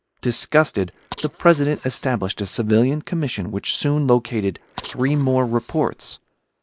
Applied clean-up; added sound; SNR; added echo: neural mask model Resemble Enhance denoiser.